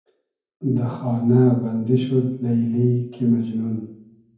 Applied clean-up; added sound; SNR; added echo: none; none; none; reverberation time 0.9 s.